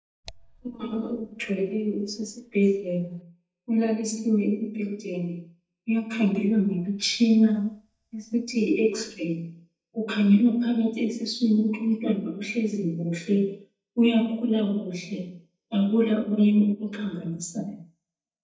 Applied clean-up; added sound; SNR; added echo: neural mask model DeepFilterNet 3.